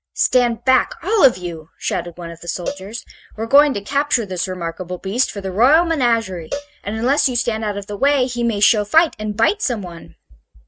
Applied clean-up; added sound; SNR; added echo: neural mask model RNNoise.